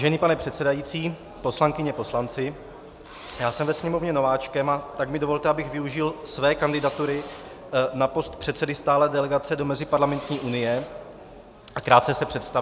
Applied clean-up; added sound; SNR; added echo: none; Engine / Drill; 17 dB; none.